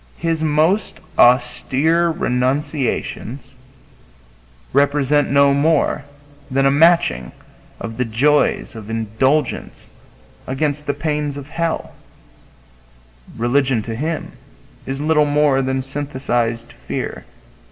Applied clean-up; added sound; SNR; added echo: none; none; none; reverberation time 1.2 s.